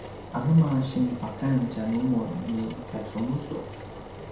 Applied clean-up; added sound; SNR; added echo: none; Engine; 12 dB; reverberation time 0.6 s.